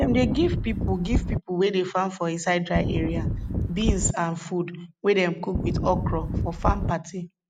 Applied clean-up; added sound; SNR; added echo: none; Wind; 0 dB; none.